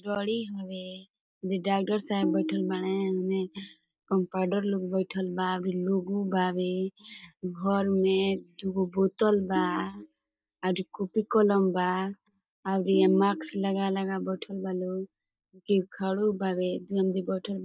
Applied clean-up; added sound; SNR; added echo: neural mask model DeepFilterNet 3.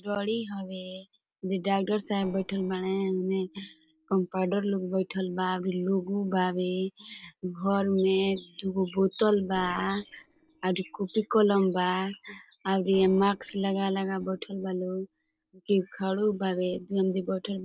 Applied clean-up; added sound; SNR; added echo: neural separator model SepFormer DNS4.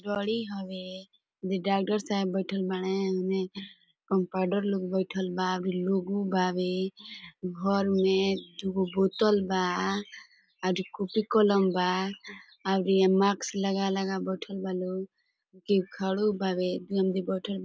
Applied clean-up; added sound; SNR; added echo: none; none; none; none.